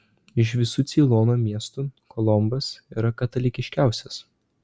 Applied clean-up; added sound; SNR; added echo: none; none; none; none.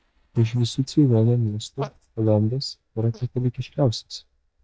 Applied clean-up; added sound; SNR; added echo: neural mask model DeepFilterNet 3.